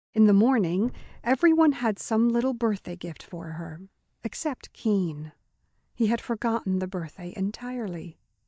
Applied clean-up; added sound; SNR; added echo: neural mask model DeepFilterNet 3.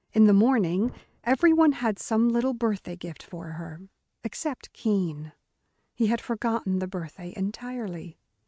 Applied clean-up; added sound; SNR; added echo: neural mask model RNNoise.